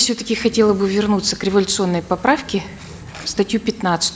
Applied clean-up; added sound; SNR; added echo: none; none; none; none.